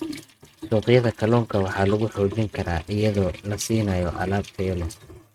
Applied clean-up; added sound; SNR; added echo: neural mask model RNNoise.